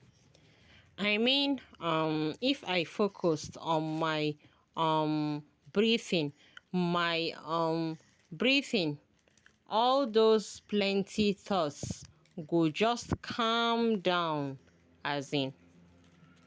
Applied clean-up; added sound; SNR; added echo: none; none; none; none.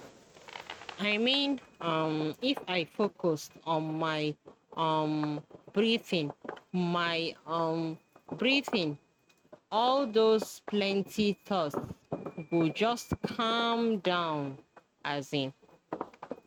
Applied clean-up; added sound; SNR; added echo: neural mask model RNNoise.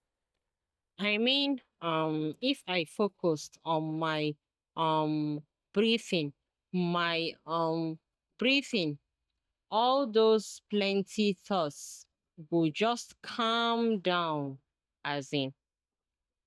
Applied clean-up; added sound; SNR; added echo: neural mask model DeepFilterNet 3.